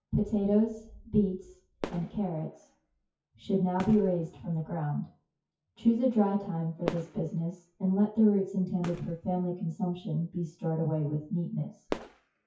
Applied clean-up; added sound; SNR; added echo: classical method WPE with log-MMSE.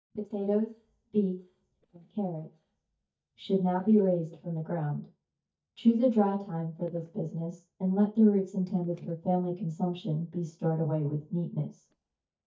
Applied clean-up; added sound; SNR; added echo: neural mask model DeepFilterNet 3.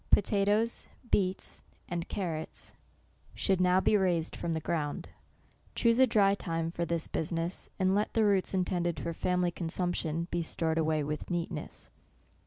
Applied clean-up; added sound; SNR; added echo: none; none; none; none.